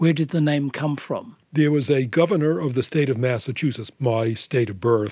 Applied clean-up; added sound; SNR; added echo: none; none; none; none.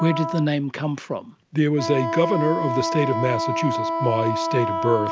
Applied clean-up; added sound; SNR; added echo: none; Wind instrument, woodwind instrument; 3 dB; none.